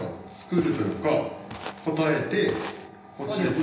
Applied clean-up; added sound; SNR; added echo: none; Walk, footsteps; 14 dB; reverberation time 0.9 s.